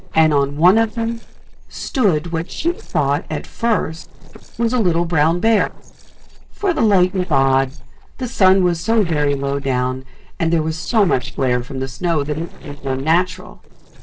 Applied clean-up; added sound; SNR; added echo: neural separator model SepFormer DNS4.